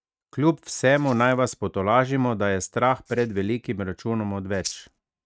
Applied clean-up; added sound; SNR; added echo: neural mask model RNNoise.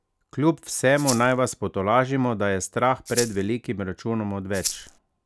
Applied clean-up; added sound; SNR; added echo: none; Rattle (instrument); 5 dB; none.